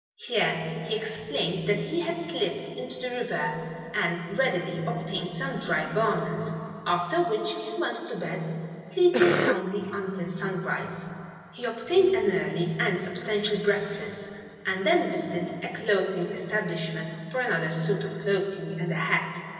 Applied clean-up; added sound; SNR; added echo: none; Cough; 0 dB; reverberation time 2.6 s.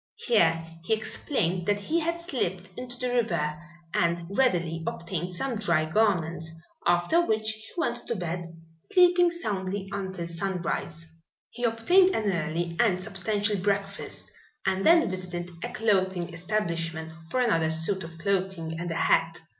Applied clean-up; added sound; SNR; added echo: none; none; none; none.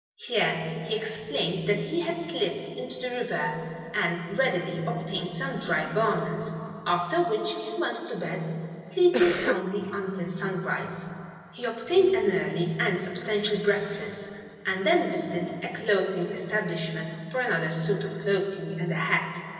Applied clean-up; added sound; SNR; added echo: neural separator model SepFormer DNS4.